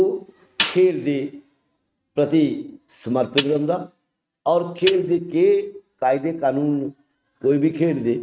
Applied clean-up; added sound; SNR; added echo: neural mask model RNNoise.